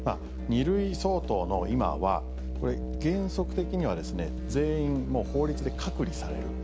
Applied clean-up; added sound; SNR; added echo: none; Musical instrument; 4 dB; none.